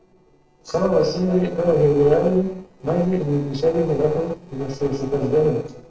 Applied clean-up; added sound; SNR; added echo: neural separator model SepFormer DNS4.